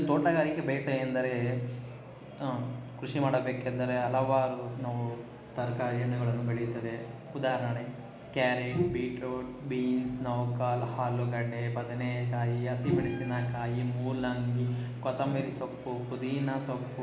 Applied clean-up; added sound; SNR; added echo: none; Bowed string instrument; 6 dB; none.